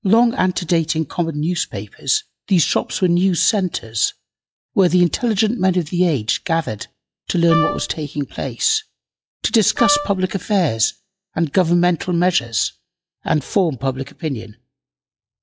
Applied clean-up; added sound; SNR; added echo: classical method log-MMSE.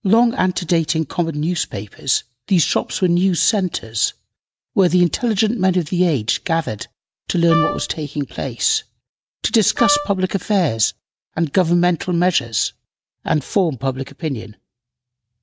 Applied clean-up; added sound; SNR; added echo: neural mask model RNNoise.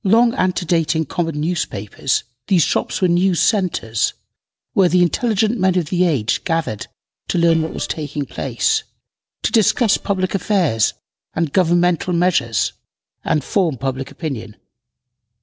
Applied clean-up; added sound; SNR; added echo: neural separator model SepFormer DNS4.